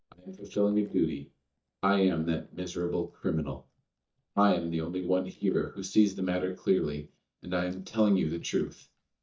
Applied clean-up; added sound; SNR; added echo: neural mask model DeepFilterNet 3.